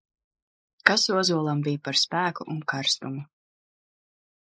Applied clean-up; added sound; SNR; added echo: neural mask model Resemble Enhance denoiser.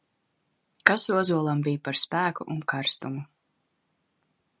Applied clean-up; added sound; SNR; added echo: none; none; none; none.